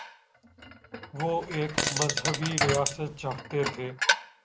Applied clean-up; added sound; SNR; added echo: none; Fart + Dishes, pots, and pans; 0 dB; none.